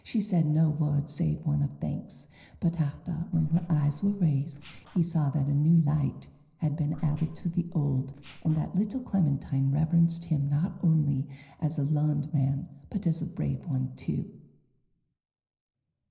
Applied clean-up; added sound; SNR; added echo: neural separator model SepFormer DNS4.